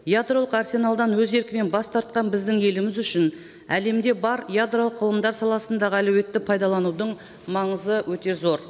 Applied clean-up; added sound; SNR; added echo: none; none; none; none.